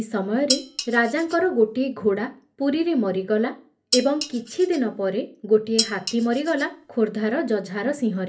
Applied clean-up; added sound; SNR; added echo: none; Dishes, pots, and pans; 8 dB; reverberation time 0.3 s.